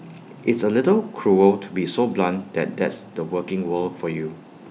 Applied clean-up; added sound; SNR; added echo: none; none; none; none.